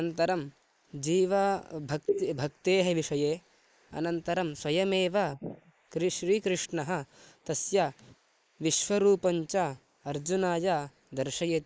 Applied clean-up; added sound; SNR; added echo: neural mask model Resemble Enhance denoiser.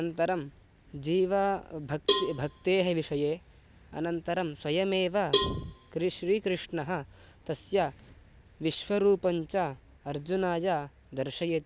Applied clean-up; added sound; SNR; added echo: none; Cowbell; 2 dB; none.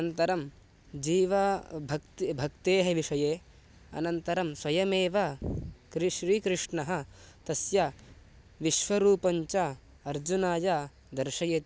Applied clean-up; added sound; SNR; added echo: none; none; none; none.